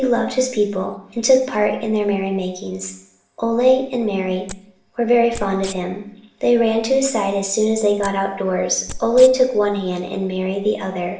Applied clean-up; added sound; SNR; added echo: none; Wild animals; 16 dB; reverberation time 0.7 s.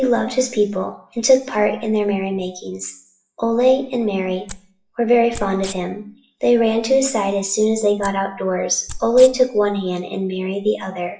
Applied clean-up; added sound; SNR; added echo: classical method WPE with log-MMSE.